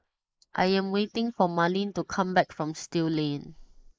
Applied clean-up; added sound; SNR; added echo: neural mask model Resemble Enhance denoiser.